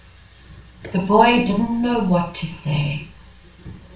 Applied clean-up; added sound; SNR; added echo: none; none; none; reverberation time 0.3 s.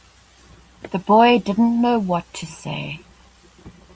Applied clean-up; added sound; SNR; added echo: none; none; none; none.